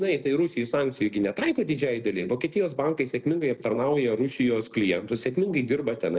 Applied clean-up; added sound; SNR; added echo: none; none; none; none.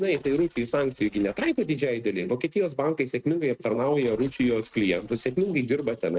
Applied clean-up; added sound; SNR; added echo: neural mask model RNNoise.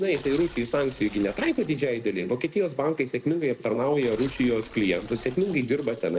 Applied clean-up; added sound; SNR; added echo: none; Fill (with liquid) / Sink (filling or washing) + Tearing; 19 dB; none.